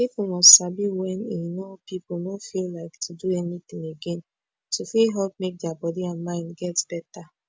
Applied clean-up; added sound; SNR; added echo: none; none; none; none.